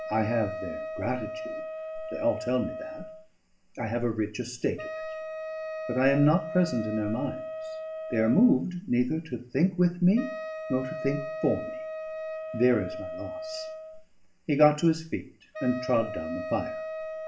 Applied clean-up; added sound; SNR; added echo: none; Wind instrument, woodwind instrument; 8 dB; reverberation time 0.4 s.